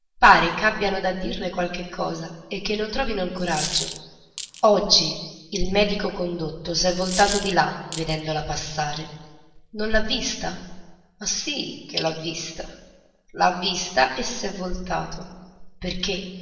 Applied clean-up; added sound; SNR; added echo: none; Coin (dropping); 9 dB; reverberation time 1.2 s.